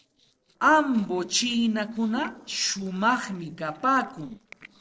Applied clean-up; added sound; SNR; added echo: neural separator model SepFormer DNS4.